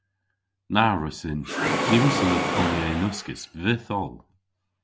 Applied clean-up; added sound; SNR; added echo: none; Mechanisms; 0 dB; none.